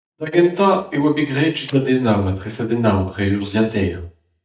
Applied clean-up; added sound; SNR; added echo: neural mask model DeepFilterNet 3.